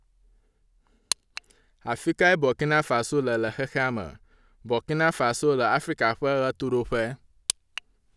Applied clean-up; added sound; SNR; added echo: none; none; none; none.